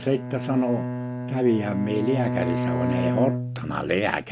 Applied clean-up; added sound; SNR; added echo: none; Bowed string instrument; 3 dB; none.